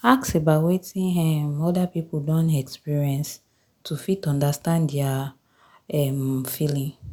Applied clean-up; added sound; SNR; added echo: none; none; none; none.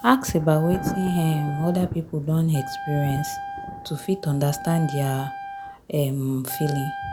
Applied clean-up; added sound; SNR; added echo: none; Wind instrument, woodwind instrument + Thunder; 10 dB; none.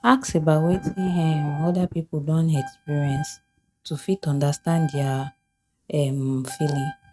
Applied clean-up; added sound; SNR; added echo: neural mask model RNNoise.